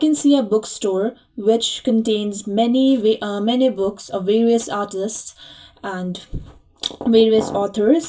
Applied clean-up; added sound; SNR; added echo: none; none; none; reverberation time 0.2 s.